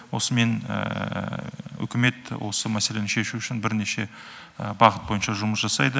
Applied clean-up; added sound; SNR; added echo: none; none; none; none.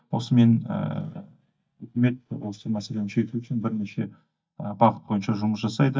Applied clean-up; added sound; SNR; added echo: neural mask model DeepFilterNet 3.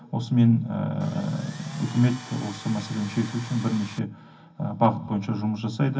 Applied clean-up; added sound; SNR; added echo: none; Tools; 17 dB; reverberation time 0.4 s.